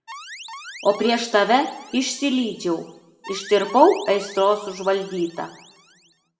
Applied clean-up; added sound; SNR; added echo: none; Alarm; 19 dB; reverberation time 0.7 s.